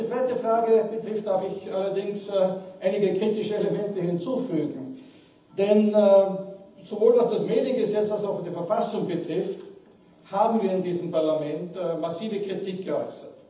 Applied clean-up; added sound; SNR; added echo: none; none; none; reverberation time 0.8 s.